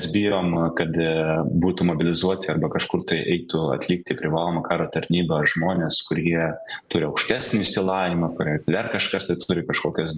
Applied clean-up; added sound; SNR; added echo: none; none; none; none.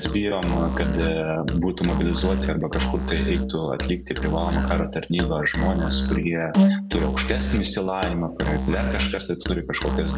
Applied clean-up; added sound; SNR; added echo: none; Musical instrument; 0 dB; none.